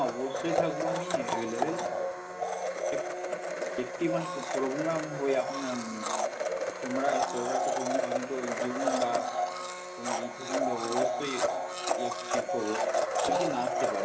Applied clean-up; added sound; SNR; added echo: none; Domestic sounds, home sounds; -4 dB; reverberation time 2.1 s.